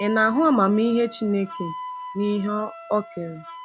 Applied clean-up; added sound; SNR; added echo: none; Wind instrument, woodwind instrument; 14 dB; none.